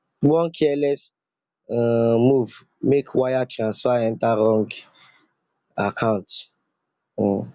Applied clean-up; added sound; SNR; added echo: none; none; none; none.